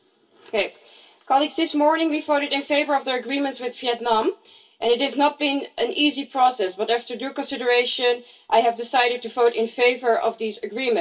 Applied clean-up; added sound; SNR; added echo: none; none; none; reverberation time 0.1 s.